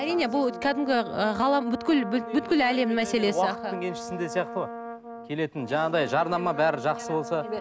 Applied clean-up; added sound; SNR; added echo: none; Brass instrument; 11 dB; none.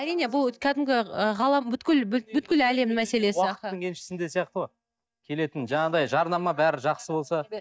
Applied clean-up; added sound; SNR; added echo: neural mask model DeepFilterNet 3.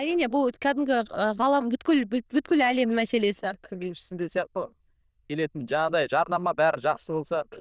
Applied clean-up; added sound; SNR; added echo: neural diffusion model UNIVERSE++.